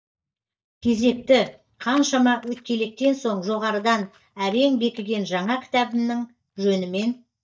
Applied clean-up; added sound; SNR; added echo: neural mask model DeepFilterNet 3.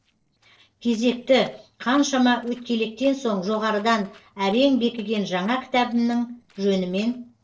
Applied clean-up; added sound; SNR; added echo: neural separator model SepFormer DNS4.